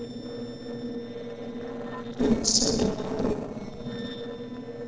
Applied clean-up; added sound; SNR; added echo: neural separator model SepFormer DNS4.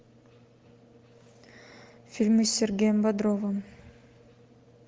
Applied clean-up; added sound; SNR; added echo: none; none; none; none.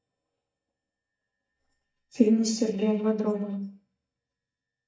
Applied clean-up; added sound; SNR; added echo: neural mask model DeepFilterNet 3.